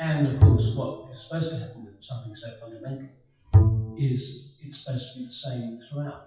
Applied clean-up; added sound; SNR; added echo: classical method WPE with log-MMSE.